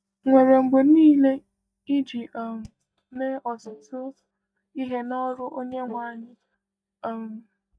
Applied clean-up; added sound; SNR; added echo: neural mask model DeepFilterNet 3.